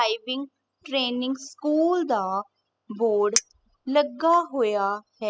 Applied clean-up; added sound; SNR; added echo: classical method spectral subtraction.